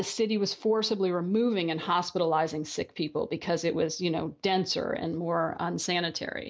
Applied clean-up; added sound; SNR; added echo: none; none; none; none.